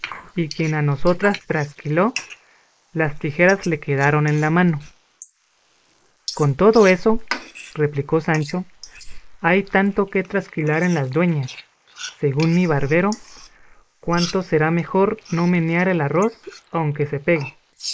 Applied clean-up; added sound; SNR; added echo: neural mask model Resemble Enhance denoiser.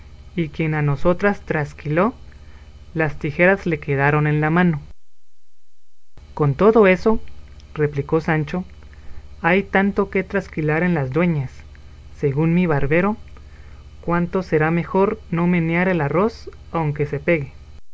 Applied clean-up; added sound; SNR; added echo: none; none; none; none.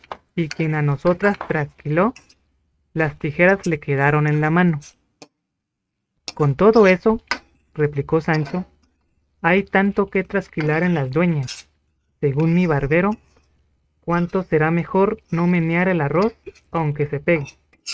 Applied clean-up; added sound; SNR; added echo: neural mask model RNNoise.